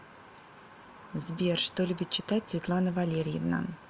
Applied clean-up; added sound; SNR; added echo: none; none; none; none.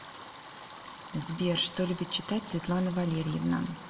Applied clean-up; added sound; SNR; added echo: none; Stream; 14 dB; reverberation time 1.2 s.